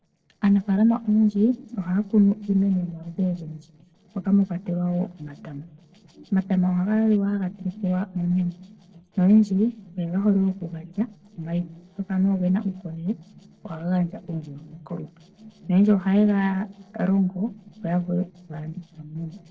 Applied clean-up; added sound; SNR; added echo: neural separator model SepFormer DNS4.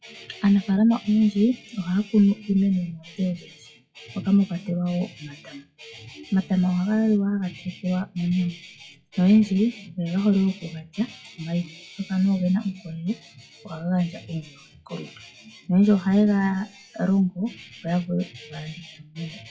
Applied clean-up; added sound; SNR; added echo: classical method WPE with log-MMSE.